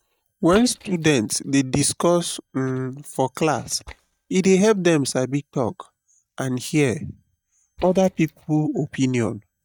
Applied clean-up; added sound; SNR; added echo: neural mask model DeepFilterNet 3.